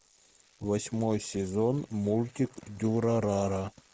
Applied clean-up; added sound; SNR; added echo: neural mask model Resemble Enhance denoiser.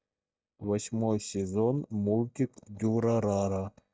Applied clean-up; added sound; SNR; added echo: neural mask model DeepFilterNet 3.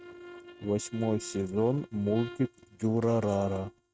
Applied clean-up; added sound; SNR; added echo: neural mask model RNNoise.